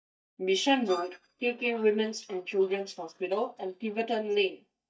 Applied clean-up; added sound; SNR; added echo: neural mask model DeepFilterNet 3.